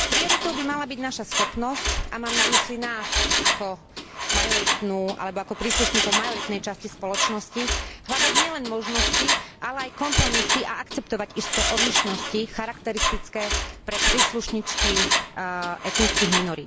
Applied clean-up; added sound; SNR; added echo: none; Mechanisms; -4 dB; none.